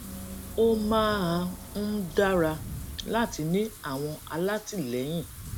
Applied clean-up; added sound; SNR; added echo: none; Wind / Rain + Gong; 12 dB; none.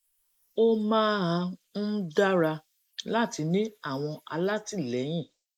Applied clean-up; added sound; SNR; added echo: neural mask model Resemble Enhance denoiser.